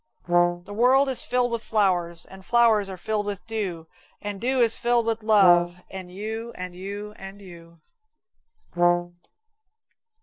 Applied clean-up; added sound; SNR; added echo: neural separator model SepFormer DNS4.